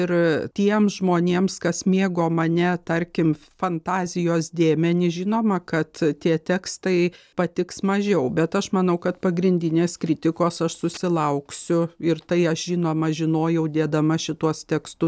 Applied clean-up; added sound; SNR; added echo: none; none; none; none.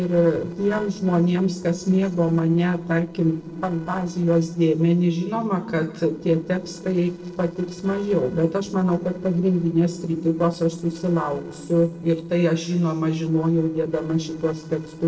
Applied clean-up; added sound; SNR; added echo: neural separator model SepFormer DNS4.